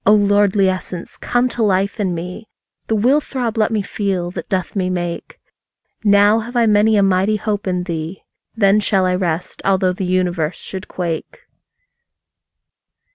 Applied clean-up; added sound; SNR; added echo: none; none; none; none.